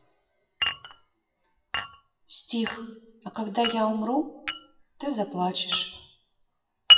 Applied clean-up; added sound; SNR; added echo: classical method WPE with log-MMSE.